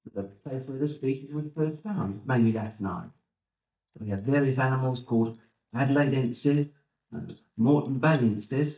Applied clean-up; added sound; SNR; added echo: neural mask model DeepFilterNet 3.